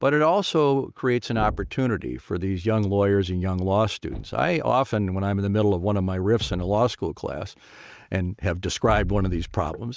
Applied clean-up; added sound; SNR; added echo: neural mask model RNNoise.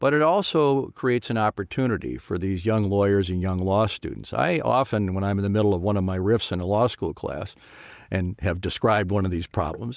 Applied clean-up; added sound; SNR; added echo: none; none; none; none.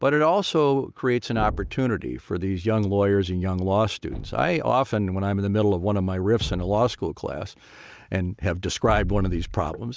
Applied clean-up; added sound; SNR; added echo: none; Thump, thud; 14 dB; none.